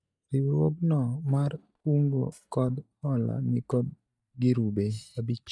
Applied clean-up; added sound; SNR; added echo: neural mask model DeepFilterNet 3.